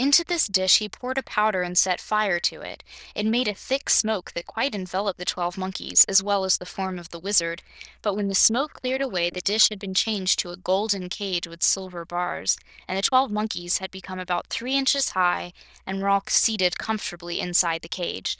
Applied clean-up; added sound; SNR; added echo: neural diffusion model UNIVERSE++.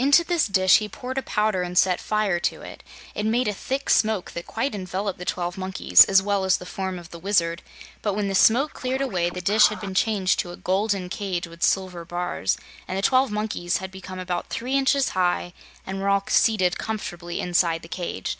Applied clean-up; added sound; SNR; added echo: none; Scratching (performance technique); 14 dB; none.